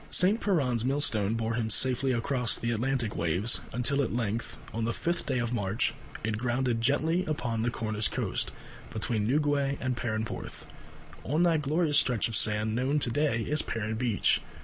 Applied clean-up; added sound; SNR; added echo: none; none; none; none.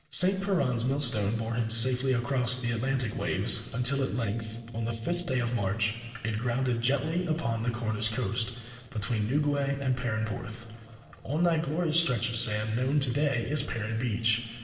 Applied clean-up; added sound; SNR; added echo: neural separator model SepFormer DNS4.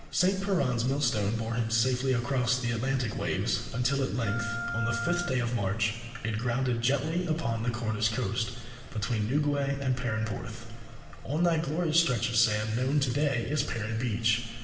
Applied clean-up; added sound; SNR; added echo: none; Wind instrument, woodwind instrument; 8 dB; reverberation time 2.0 s.